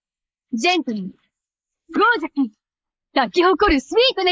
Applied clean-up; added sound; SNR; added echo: neural mask model Resemble Enhance denoiser.